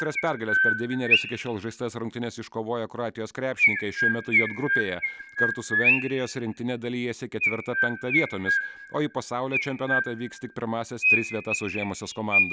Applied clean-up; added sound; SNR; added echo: none; Chirp, tweet; -3 dB; none.